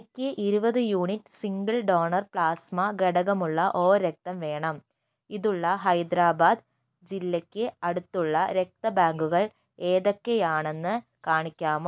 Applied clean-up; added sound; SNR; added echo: none; none; none; none.